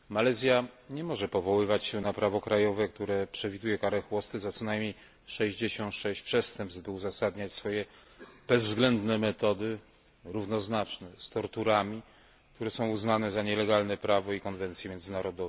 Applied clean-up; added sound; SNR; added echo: none; none; none; none.